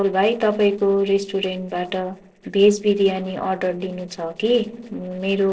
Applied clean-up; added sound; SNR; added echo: neural separator model SepFormer DNS4.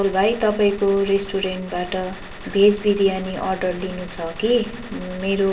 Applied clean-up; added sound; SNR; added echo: none; Gunshot, gunfire; 14 dB; reverberation time 1.6 s.